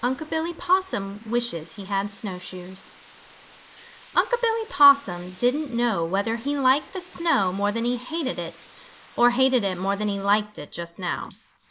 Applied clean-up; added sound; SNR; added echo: neural mask model Resemble Enhance denoiser.